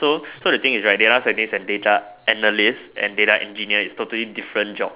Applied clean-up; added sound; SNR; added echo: none; none; none; none.